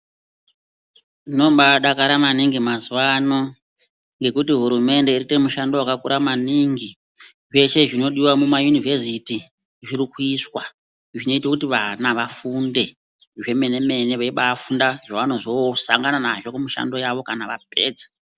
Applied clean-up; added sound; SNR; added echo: none; none; none; none.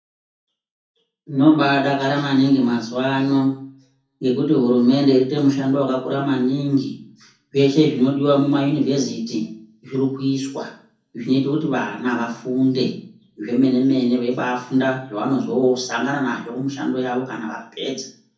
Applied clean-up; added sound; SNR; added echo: none; none; none; reverberation time 0.6 s.